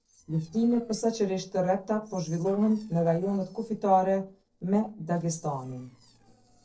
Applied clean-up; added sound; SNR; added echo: neural separator model SepFormer DNS4.